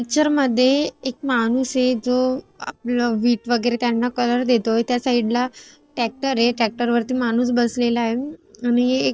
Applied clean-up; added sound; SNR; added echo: neural separator model SepFormer DNS4.